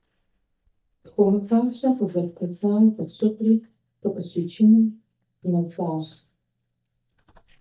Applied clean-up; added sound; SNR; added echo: neural mask model DeepFilterNet 3.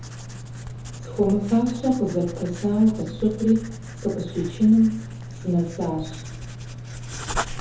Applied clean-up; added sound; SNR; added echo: none; Writing; 10 dB; reverberation time 0.5 s.